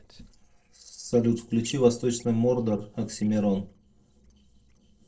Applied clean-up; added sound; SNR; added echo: neural separator model SepFormer DNS4.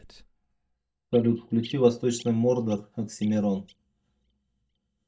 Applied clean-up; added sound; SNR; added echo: neural mask model DeepFilterNet 3.